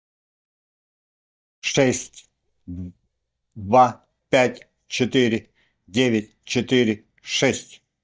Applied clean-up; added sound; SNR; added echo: neural mask model DeepFilterNet 3.